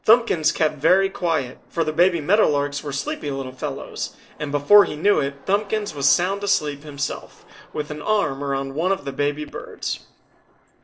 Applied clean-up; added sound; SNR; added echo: neural separator model SepFormer DNS4.